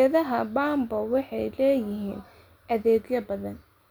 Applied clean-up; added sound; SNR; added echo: none; none; none; none.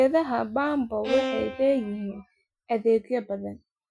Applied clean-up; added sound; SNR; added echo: classical method Wiener filter.